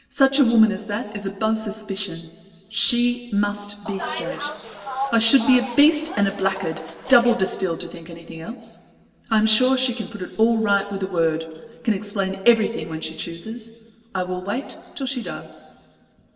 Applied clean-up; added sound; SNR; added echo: none; Bus; 9 dB; reverberation time 2.7 s.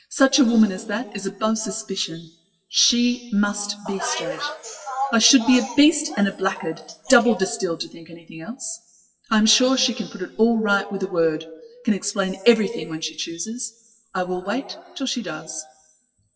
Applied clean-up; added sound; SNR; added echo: classical method WPE with log-MMSE.